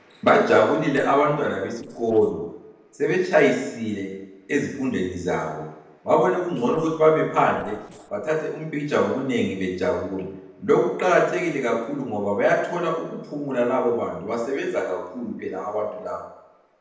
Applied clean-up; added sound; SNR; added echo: neural separator model SepFormer DNS4.